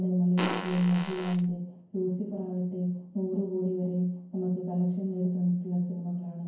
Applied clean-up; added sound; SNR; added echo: none; Fart; 7 dB; reverberation time 0.9 s.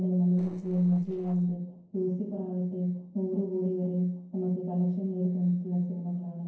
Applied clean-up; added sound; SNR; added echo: neural separator model SepFormer DNS4.